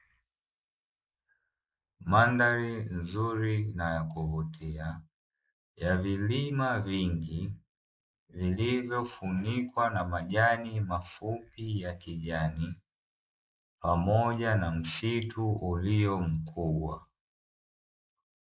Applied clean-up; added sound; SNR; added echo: neural mask model Resemble Enhance denoiser.